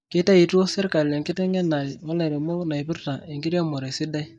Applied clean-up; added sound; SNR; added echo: neural mask model DeepFilterNet 3.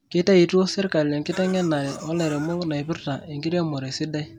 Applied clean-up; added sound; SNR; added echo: none; Cough; 18 dB; none.